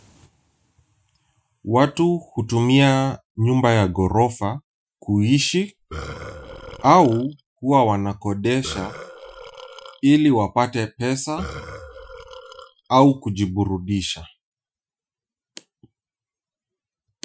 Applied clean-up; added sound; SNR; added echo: classical method Wiener filter.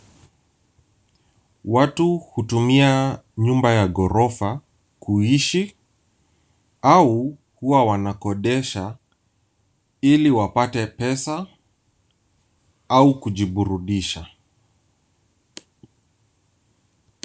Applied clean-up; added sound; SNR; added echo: none; none; none; none.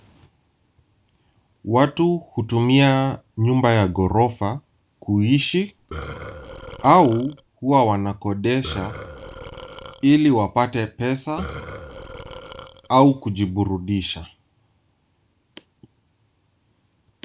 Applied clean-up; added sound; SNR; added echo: none; Burping, eructation; 14 dB; none.